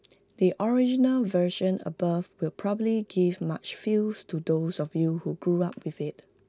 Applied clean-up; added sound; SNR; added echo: none; none; none; none.